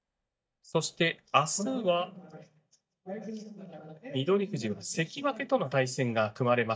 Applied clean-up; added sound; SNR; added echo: neural mask model DeepFilterNet 3.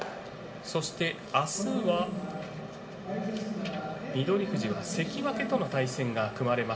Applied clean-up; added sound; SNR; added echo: none; Clapping; 15 dB; reverberation time 2.1 s.